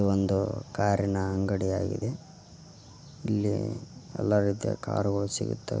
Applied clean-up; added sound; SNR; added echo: none; none; none; none.